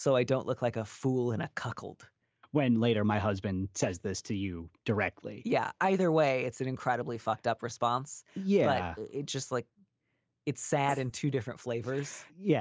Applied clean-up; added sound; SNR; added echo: neural mask model Resemble Enhance denoiser.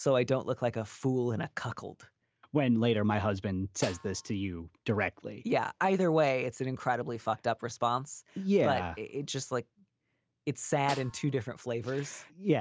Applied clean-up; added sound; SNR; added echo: none; Snare drum; 17 dB; none.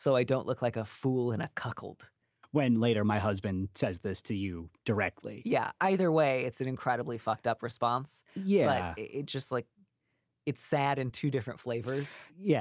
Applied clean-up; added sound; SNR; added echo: none; none; none; none.